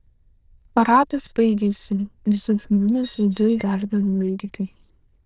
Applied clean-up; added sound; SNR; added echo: neural diffusion model UNIVERSE++.